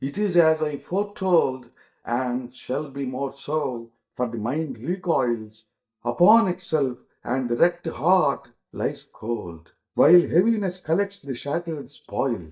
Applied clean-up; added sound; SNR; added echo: neural mask model DeepFilterNet 3.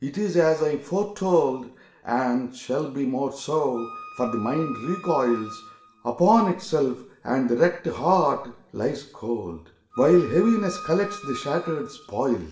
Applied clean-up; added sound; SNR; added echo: none; Wind instrument, woodwind instrument; 14 dB; reverberation time 0.6 s.